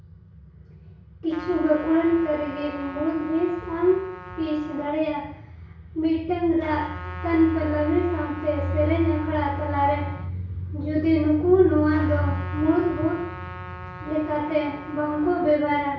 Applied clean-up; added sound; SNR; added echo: none; Trumpet; 17 dB; reverberation time 0.6 s.